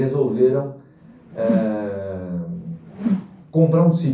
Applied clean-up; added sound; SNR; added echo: none; Whoosh, swoosh, swish; 7 dB; reverberation time 0.6 s.